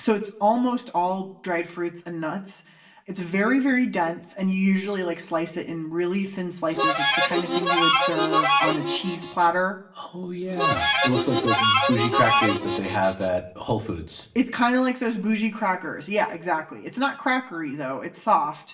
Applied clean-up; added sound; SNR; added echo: none; Harmonica; -3 dB; reverberation time 0.6 s.